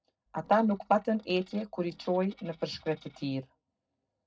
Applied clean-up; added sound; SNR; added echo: neural separator model SepFormer DNS4.